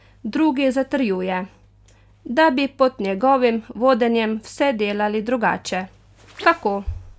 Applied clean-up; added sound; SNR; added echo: none; none; none; none.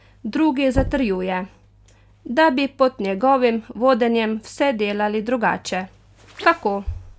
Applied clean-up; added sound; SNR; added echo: none; Knock; 11 dB; none.